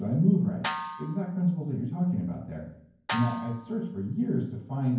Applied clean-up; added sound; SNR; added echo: none; Snare drum; 11 dB; reverberation time 0.9 s.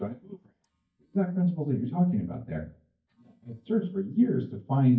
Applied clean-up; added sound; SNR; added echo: neural mask model DeepFilterNet 3.